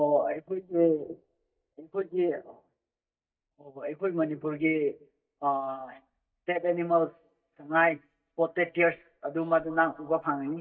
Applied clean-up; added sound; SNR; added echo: neural mask model DeepFilterNet 3.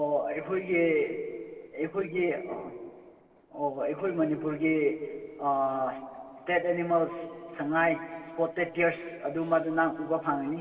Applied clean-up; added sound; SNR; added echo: neural separator model SepFormer DNS4.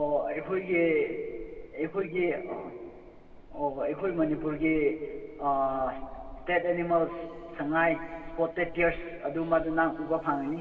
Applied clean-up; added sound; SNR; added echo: none; Train; 16 dB; reverberation time 2.6 s.